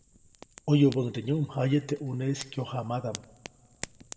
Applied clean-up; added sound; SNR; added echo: none; Fire; 19 dB; reverberation time 1.1 s.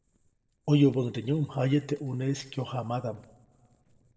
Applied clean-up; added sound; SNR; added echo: neural separator model SepFormer DNS4.